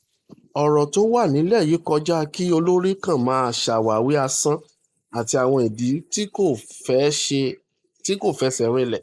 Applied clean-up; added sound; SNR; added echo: neural mask model Resemble Enhance denoiser.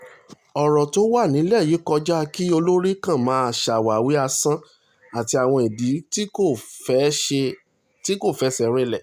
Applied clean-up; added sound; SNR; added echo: none; none; none; none.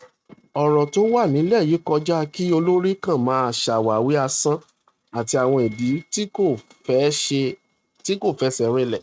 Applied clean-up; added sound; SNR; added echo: neural mask model RNNoise.